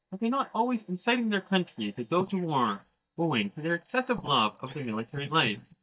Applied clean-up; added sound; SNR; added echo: neural mask model DeepFilterNet 3.